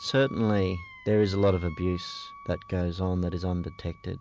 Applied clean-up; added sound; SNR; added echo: none; Wind instrument, woodwind instrument; 20 dB; none.